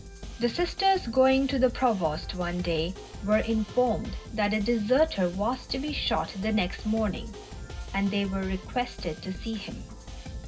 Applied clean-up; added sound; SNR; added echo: none; Drum kit; 11 dB; reverberation time 0.4 s.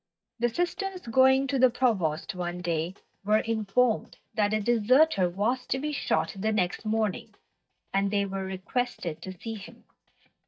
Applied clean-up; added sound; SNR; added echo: neural mask model DeepFilterNet 3.